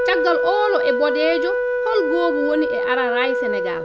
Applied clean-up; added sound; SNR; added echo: none; Wind instrument, woodwind instrument; -2 dB; none.